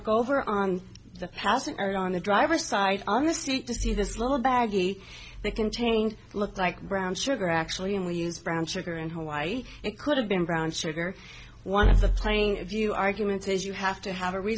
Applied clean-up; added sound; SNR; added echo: none; none; none; none.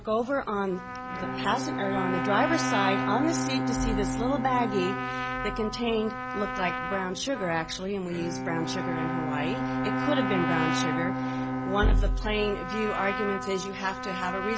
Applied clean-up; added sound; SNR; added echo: none; Bowed string instrument + Trumpet; 2 dB; none.